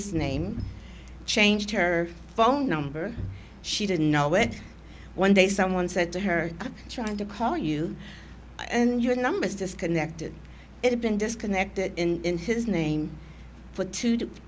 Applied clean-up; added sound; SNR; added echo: none; none; none; none.